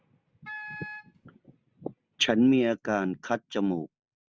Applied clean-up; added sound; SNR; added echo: none; Wind instrument, woodwind instrument; 14 dB; none.